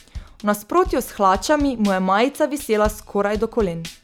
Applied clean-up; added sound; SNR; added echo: none; Drum / Drum kit; 16 dB; none.